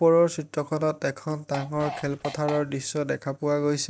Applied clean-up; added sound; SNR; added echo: none; Fart; 12 dB; none.